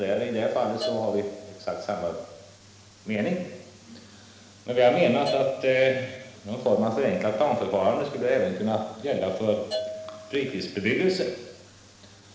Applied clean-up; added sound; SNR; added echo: none; Bell / Percussion; 15 dB; reverberation time 1.1 s.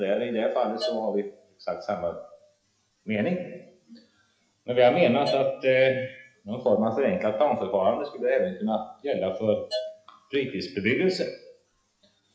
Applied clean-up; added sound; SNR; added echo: classical method WPE with log-MMSE.